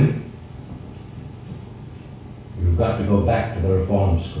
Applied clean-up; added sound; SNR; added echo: none; none; none; reverberation time 0.6 s.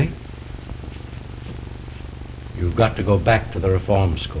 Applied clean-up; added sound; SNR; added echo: none; none; none; none.